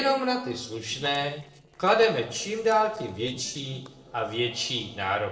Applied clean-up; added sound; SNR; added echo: neural separator model SepFormer DNS4.